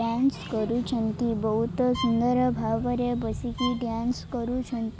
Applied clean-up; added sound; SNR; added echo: none; Bowed string instrument; 14 dB; none.